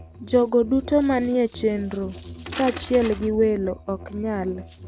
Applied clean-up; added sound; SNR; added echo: none; Coin (dropping) + Musical instrument; 13 dB; none.